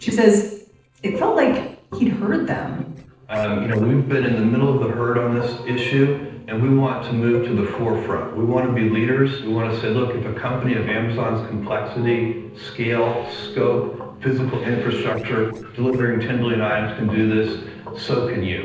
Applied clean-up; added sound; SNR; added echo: neural separator model SepFormer DNS4.